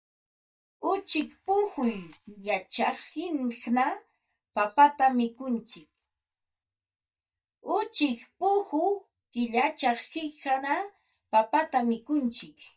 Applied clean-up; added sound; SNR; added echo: neural mask model DeepFilterNet 3.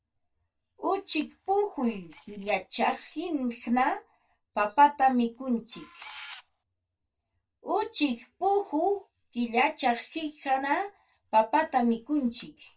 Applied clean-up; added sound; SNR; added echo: neural separator model SepFormer DNS4.